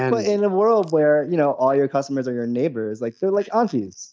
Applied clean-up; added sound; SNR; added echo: neural mask model DeepFilterNet 3.